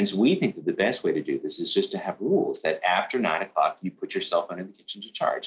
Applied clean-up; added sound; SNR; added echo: none; none; none; none.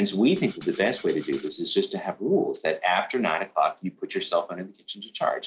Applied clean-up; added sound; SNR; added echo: none; Rattle (instrument); 20 dB; none.